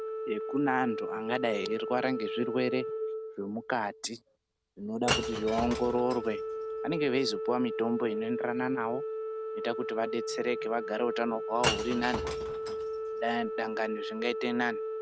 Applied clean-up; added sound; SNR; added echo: none; Shatter / Crushing + Organ; 2 dB; none.